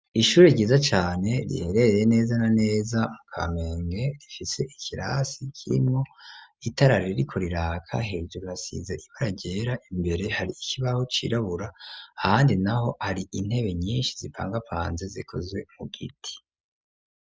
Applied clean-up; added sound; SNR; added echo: none; none; none; none.